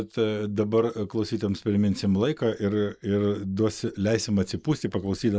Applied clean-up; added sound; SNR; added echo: neural mask model Resemble Enhance denoiser.